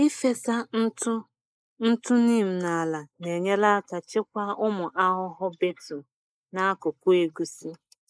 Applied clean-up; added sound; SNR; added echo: neural mask model Resemble Enhance denoiser.